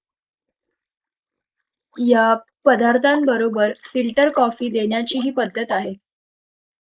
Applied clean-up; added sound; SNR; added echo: neural mask model Resemble Enhance denoiser.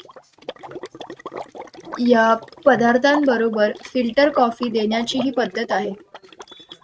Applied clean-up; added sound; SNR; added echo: neural mask model RNNoise.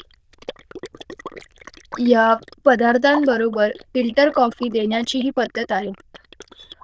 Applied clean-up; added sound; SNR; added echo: neural diffusion model UNIVERSE++.